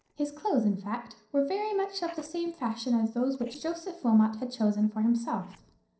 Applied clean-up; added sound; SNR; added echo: neural separator model SepFormer DNS4.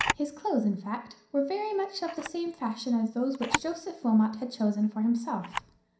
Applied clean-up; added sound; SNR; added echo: none; Camera; 9 dB; reverberation time 0.5 s.